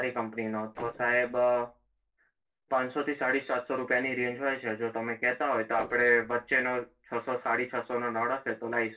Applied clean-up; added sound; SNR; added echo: neural separator model SepFormer DNS4.